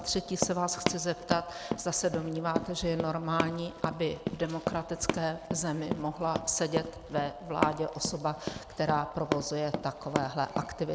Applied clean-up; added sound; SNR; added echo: none; Run; 5 dB; none.